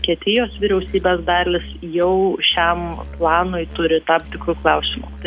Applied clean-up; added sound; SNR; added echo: none; Musical instrument; 15 dB; none.